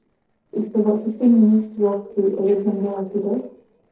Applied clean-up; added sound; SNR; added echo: neural separator model SepFormer DNS4.